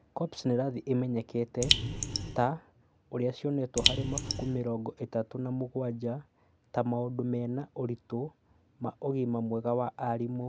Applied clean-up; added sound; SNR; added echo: none; Raindrop; -2 dB; none.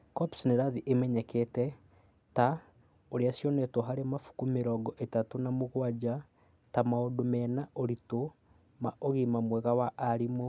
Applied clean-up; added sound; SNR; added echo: none; none; none; none.